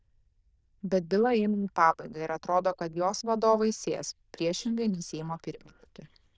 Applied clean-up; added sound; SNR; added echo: neural diffusion model UNIVERSE++.